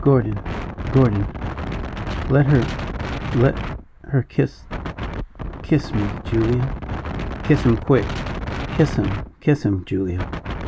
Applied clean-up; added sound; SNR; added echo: none; Wind; 6 dB; none.